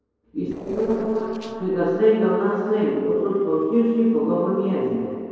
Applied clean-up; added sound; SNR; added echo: neural separator model SepFormer DNS4.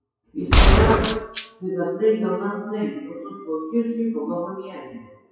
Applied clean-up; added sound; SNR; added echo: classical method WPE with log-MMSE.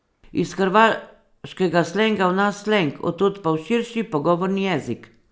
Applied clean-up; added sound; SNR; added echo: none; none; none; none.